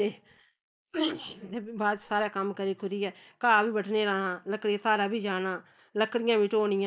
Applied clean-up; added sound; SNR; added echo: neural mask model Resemble Enhance denoiser.